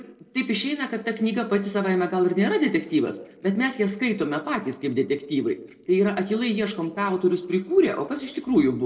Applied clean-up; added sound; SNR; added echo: neural separator model SepFormer DNS4.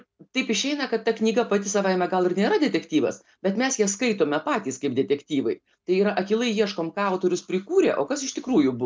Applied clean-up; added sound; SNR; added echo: none; none; none; none.